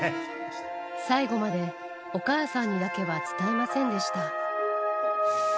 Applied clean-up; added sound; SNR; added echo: none; none; none; none.